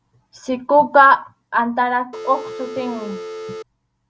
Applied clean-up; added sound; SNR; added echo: none; Telephone; 11 dB; none.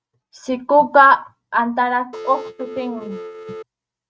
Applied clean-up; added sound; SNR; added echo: neural mask model RNNoise.